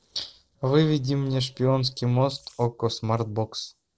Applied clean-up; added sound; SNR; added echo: neural separator model SepFormer DNS4.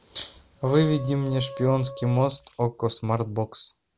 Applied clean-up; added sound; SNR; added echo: none; Wind instrument, woodwind instrument; 14 dB; none.